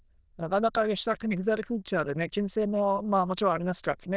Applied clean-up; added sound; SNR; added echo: neural diffusion model UNIVERSE++.